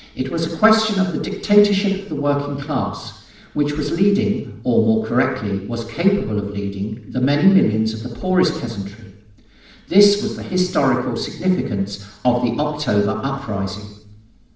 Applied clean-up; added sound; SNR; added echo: none; none; none; reverberation time 0.8 s.